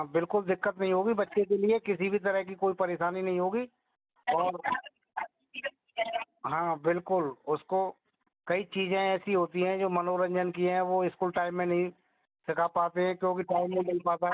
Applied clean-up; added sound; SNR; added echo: none; none; none; none.